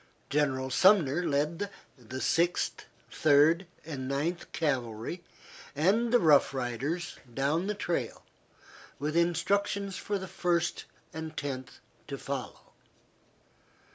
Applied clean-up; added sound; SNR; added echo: none; none; none; none.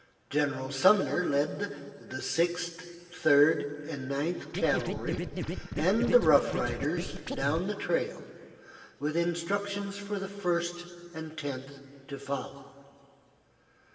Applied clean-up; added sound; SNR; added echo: none; Scratching (performance technique); 5 dB; reverberation time 2.6 s.